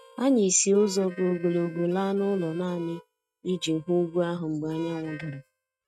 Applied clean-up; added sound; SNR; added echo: neural mask model RNNoise.